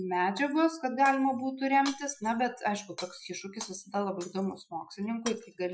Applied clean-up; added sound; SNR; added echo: classical method Wiener filter.